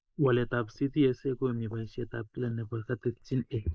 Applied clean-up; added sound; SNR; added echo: neural mask model Resemble Enhance denoiser.